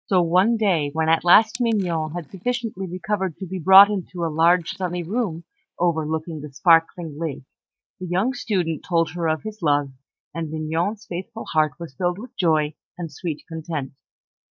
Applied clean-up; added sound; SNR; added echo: neural mask model DeepFilterNet 3.